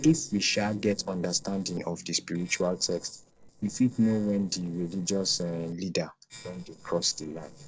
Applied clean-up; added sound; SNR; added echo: neural separator model SepFormer DNS4.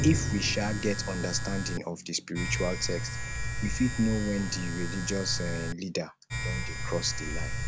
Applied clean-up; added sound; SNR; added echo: none; Drum + Domestic sounds, home sounds; 1 dB; none.